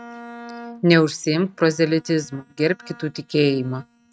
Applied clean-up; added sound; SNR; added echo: neural mask model RNNoise.